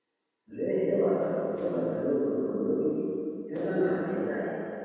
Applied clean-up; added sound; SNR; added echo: none; none; none; reverberation time 2.1 s.